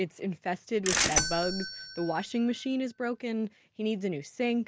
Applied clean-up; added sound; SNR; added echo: none; Bell / Mechanisms; 2 dB; none.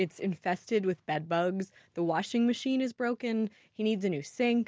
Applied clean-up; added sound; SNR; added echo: none; none; none; none.